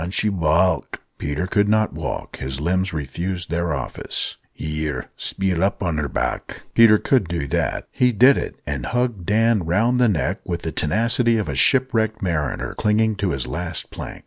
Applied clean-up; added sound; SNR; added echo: none; none; none; none.